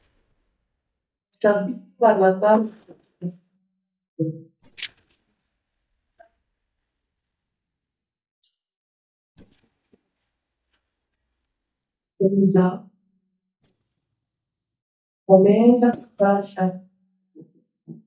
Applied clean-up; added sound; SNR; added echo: neural mask model DeepFilterNet 3.